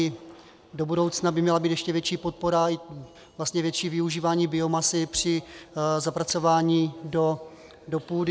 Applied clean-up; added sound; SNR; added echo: none; none; none; none.